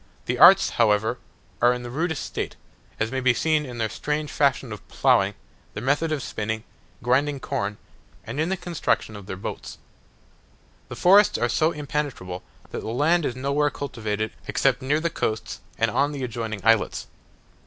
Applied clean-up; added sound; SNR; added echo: none; none; none; none.